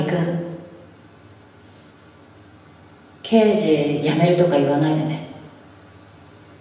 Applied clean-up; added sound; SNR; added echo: none; none; none; reverberation time 1.0 s.